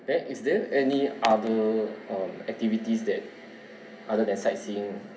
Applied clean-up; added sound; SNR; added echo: none; Skateboard; 18 dB; reverberation time 0.3 s.